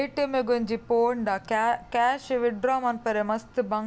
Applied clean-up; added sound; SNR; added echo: none; none; none; none.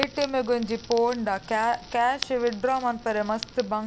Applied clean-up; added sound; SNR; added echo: none; Crackle; 14 dB; none.